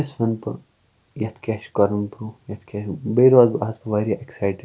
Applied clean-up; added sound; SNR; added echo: none; none; none; none.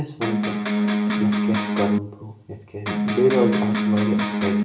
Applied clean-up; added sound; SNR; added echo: none; Electric guitar; -5 dB; reverberation time 0.6 s.